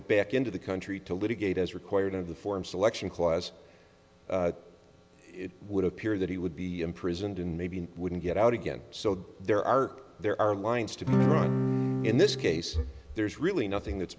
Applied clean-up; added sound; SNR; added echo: none; Acoustic guitar / Strum; -3 dB; none.